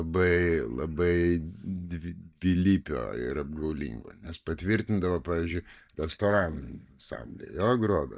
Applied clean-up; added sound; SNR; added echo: neural mask model DeepFilterNet 3.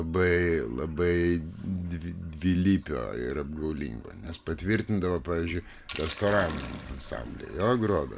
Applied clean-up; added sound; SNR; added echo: none; Sink (filling or washing); 18 dB; none.